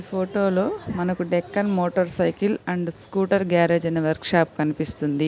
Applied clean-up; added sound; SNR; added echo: none; none; none; none.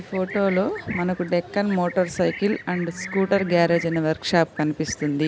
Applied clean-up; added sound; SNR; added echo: none; Livestock, farm animals, working animals; 15 dB; none.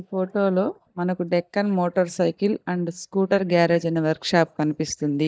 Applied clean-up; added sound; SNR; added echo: neural mask model DeepFilterNet 3.